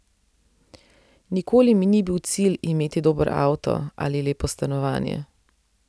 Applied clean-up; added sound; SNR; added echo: none; none; none; none.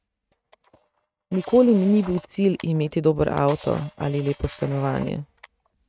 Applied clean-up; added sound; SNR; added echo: neural mask model RNNoise.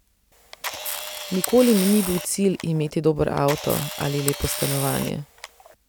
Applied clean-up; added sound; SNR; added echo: none; Camera; 8 dB; none.